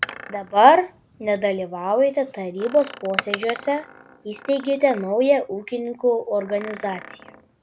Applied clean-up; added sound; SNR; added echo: none; Door; 15 dB; none.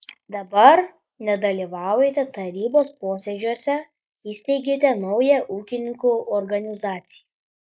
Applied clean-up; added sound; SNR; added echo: neural mask model Resemble Enhance denoiser.